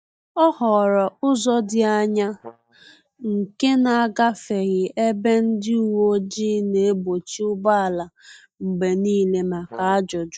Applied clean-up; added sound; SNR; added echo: neural mask model DeepFilterNet 3.